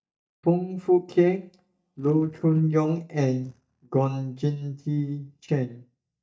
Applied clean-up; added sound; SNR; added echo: neural mask model DeepFilterNet 3.